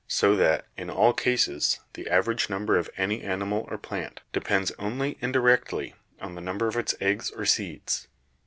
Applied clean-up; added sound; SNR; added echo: none; none; none; none.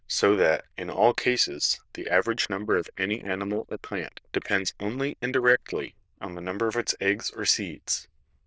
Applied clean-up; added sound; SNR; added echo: neural diffusion model UNIVERSE++.